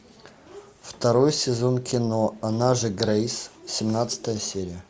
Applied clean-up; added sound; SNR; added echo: none; none; none; none.